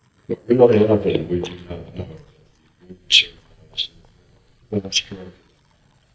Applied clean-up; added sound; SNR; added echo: neural mask model DeepFilterNet 3.